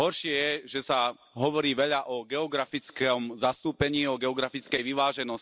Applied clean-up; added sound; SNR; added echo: none; none; none; none.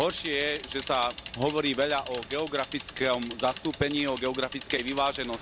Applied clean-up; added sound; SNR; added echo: none; Bicycle; 6 dB; none.